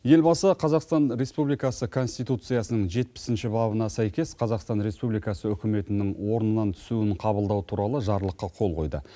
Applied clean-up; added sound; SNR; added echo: none; none; none; none.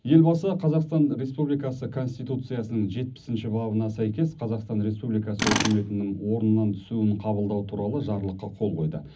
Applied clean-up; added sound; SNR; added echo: none; Tools; 8 dB; reverberation time 0.4 s.